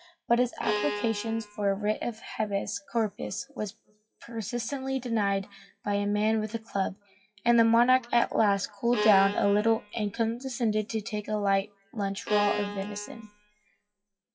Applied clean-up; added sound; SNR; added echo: classical method WPE with log-MMSE.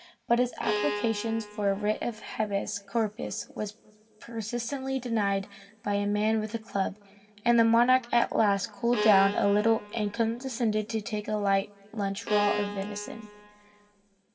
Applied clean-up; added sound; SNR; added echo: none; Bowed string instrument; 7 dB; reverberation time 2.0 s.